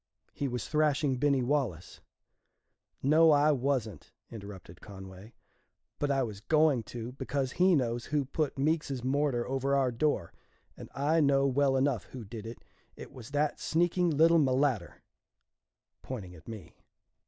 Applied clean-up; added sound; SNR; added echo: none; none; none; none.